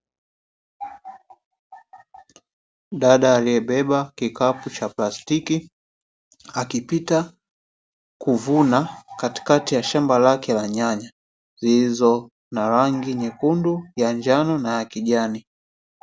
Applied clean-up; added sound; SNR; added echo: none; none; none; none.